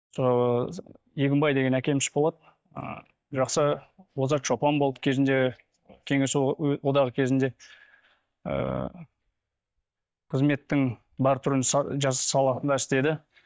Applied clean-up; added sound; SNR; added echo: neural mask model DeepFilterNet 3.